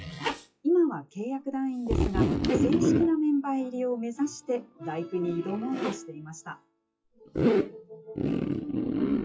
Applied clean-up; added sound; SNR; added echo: classical method WPE with log-MMSE.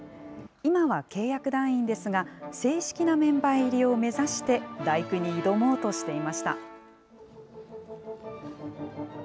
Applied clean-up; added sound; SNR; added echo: none; none; none; none.